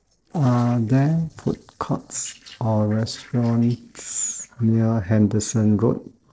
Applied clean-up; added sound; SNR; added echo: neural separator model SepFormer DNS4.